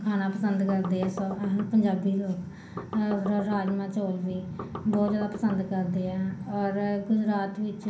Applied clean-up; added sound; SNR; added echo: none; Knock; 12 dB; reverberation time 0.6 s.